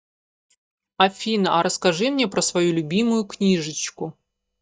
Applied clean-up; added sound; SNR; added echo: neural mask model DeepFilterNet 3.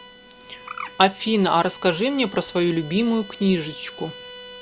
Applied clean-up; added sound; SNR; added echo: none; Bowed string instrument + Bird; 17 dB; none.